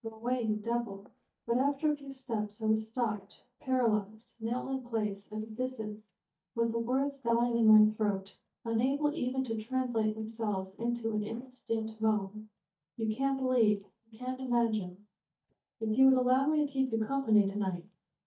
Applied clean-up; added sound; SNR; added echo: neural mask model DeepFilterNet 3.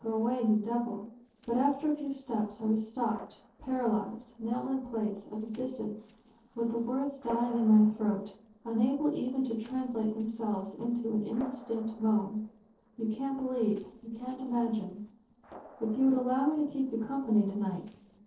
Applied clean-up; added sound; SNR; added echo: neural separator model SepFormer DNS4.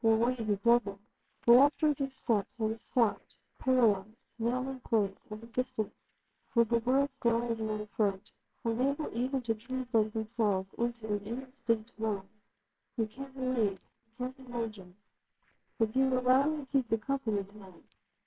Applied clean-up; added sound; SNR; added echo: neural separator model SepFormer WHAMR!.